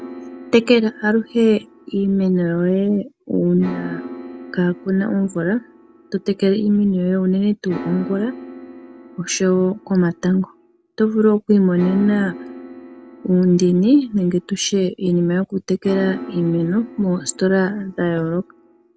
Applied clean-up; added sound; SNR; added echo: none; Piano; 17 dB; none.